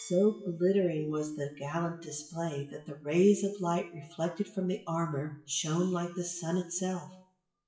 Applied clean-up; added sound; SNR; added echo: classical method WPE with log-MMSE.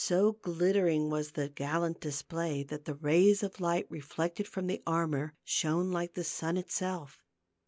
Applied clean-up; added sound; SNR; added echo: none; none; none; none.